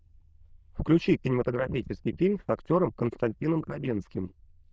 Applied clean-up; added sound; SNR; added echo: neural diffusion model UNIVERSE++.